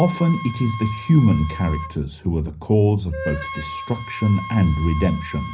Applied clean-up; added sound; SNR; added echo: none; Wind instrument, woodwind instrument; 13 dB; reverberation time 0.5 s.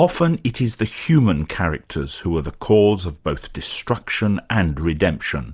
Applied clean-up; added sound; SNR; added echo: none; none; none; none.